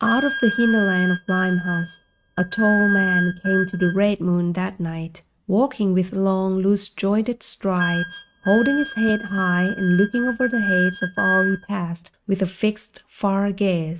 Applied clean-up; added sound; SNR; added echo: neural mask model RNNoise.